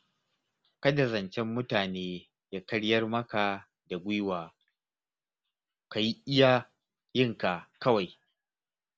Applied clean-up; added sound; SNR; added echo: none; none; none; none.